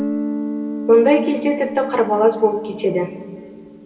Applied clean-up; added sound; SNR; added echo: none; Guitar; 8 dB; reverberation time 2.9 s.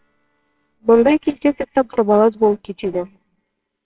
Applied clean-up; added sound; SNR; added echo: neural separator model SepFormer WHAMR!.